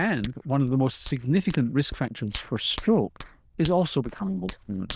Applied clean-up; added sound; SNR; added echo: neural diffusion model UNIVERSE++.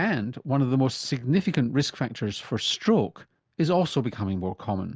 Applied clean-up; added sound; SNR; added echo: none; none; none; none.